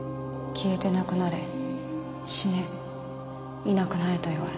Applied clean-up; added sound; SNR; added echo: none; none; none; none.